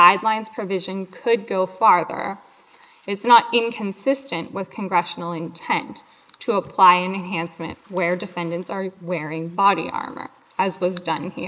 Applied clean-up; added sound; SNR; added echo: neural mask model Resemble Enhance denoiser.